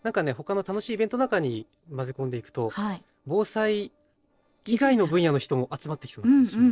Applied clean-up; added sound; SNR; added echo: neural separator model SepFormer DNS4.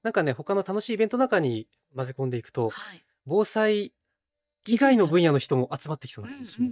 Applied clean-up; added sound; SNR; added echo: neural mask model DeepFilterNet 3.